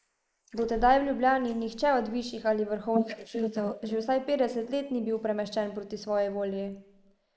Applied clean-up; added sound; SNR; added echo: neural mask model Resemble Enhance denoiser.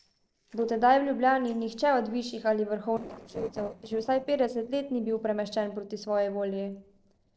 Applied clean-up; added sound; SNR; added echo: neural separator model SepFormer DNS4.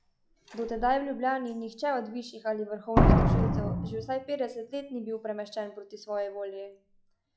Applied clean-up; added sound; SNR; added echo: classical method log-MMSE.